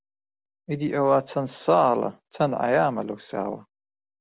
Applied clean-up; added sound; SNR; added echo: none; none; none; none.